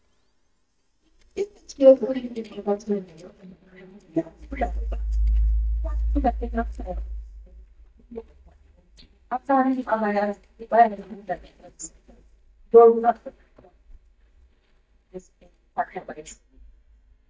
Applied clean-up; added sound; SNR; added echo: neural mask model DeepFilterNet 3.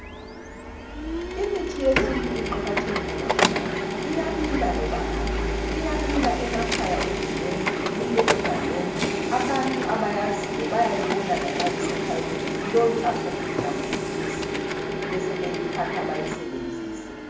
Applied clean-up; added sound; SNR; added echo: none; Printer; -2 dB; reverberation time 0.7 s.